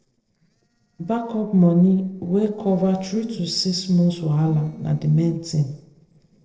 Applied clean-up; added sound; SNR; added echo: neural separator model SepFormer DNS4.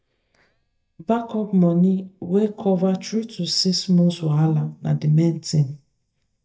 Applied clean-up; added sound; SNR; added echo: neural mask model DeepFilterNet 3.